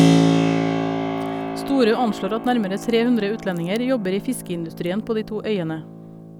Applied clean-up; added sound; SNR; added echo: none; Keyboard (musical); 0 dB; none.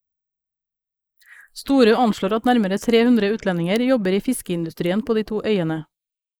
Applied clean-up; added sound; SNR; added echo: neural mask model Resemble Enhance denoiser.